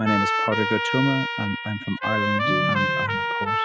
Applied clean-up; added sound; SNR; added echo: classical method spectral subtraction.